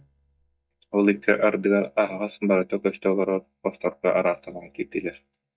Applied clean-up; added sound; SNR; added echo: neural mask model DeepFilterNet 3.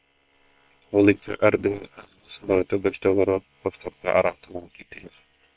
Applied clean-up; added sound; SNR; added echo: neural separator model SepFormer WHAM!.